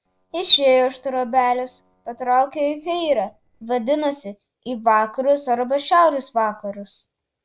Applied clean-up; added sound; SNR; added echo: neural separator model SepFormer DNS4.